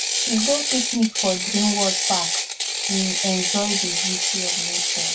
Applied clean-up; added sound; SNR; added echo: none; Ratchet, pawl; -3 dB; reverberation time 0.1 s.